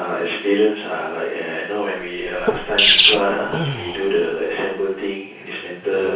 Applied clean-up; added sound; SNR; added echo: none; Sneeze; -1 dB; reverberation time 0.6 s.